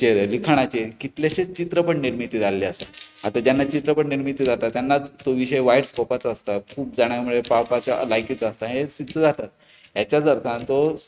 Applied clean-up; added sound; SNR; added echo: neural mask model RNNoise.